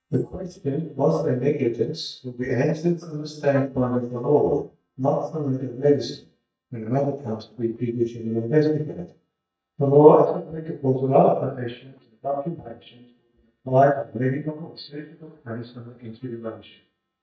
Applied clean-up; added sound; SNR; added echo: neural mask model DeepFilterNet 3.